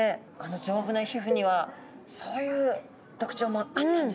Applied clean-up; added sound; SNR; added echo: none; Cowbell; 8 dB; none.